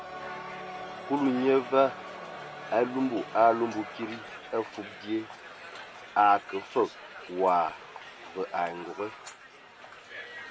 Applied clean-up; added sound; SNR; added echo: none; Crowd; 13 dB; none.